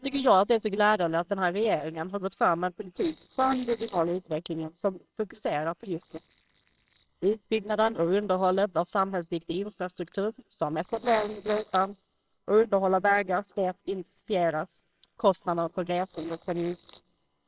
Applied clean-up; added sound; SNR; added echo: neural separator model SepFormer WHAMR!.